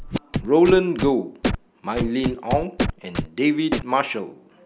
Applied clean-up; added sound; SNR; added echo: none; Scratching (performance technique); 6 dB; none.